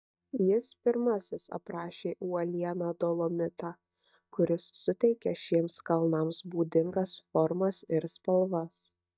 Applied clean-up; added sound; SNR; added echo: neural mask model DeepFilterNet 3.